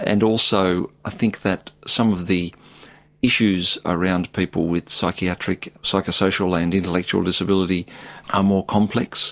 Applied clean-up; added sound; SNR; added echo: none; none; none; none.